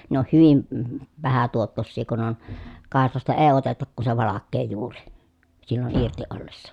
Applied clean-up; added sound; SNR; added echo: none; none; none; none.